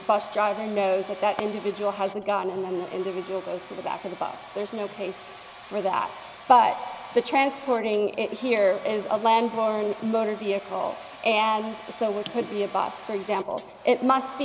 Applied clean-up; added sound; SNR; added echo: none; Domestic sounds, home sounds; 19 dB; none.